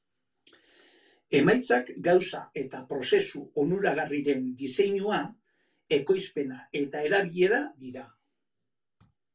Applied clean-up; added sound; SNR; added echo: none; none; none; reverberation time 0.1 s.